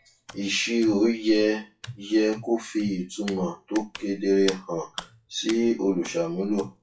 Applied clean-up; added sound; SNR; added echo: classical method WPE with log-MMSE.